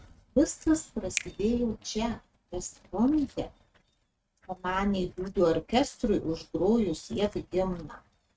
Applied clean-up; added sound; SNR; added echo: neural mask model RNNoise.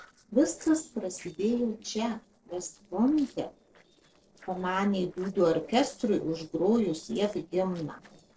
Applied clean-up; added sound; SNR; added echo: neural separator model SepFormer DNS4.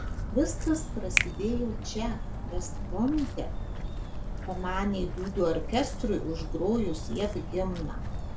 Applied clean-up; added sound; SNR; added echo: none; Walk, footsteps + Finger snapping; 1 dB; none.